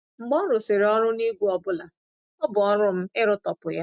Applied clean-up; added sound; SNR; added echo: none; none; none; none.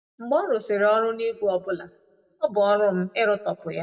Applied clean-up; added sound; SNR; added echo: none; none; none; reverberation time 0.6 s.